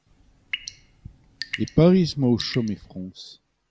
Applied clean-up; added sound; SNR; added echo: none; Drip / Sink (filling or washing) / Water tap, faucet / Water; 14 dB; none.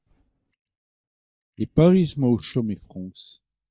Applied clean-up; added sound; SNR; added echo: neural mask model DeepFilterNet 3.